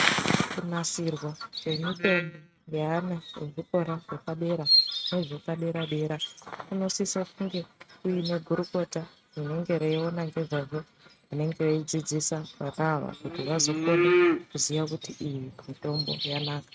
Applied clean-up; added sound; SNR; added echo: neural mask model RNNoise.